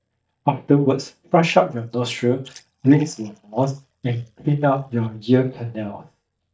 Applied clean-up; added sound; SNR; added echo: neural mask model DeepFilterNet 3.